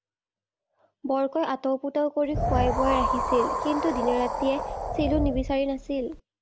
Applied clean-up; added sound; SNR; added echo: none; Wind; 1 dB; none.